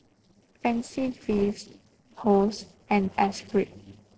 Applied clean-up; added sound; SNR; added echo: neural separator model SepFormer DNS4.